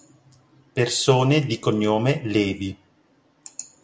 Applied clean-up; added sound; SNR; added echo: none; none; none; none.